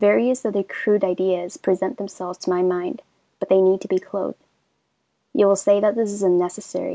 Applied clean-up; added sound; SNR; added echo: none; none; none; none.